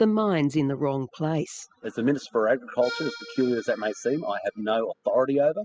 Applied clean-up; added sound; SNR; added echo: classical method spectral subtraction.